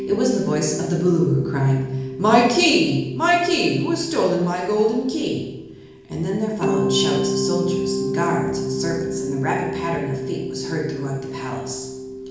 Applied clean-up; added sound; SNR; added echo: none; Mallet percussion; 6 dB; reverberation time 1.0 s.